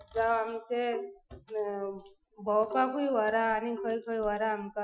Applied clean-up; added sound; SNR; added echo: classical method Wiener filter.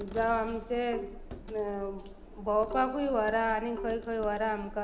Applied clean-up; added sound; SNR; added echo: none; Coin (dropping) + Marimba, xylophone; 12 dB; none.